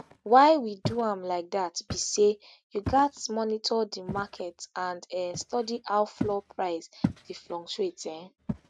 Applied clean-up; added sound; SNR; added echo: neural mask model RNNoise.